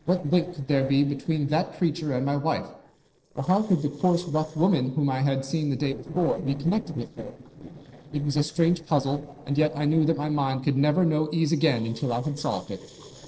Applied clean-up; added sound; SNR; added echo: neural separator model SepFormer DNS4.